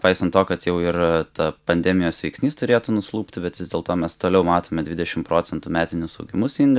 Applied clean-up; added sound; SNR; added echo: none; none; none; none.